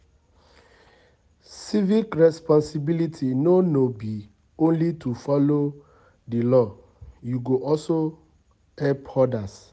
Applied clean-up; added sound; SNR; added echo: none; none; none; none.